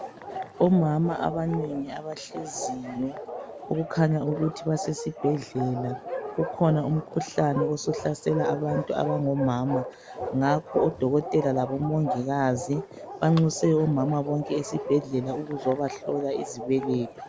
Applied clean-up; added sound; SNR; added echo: none; Bark; 9 dB; none.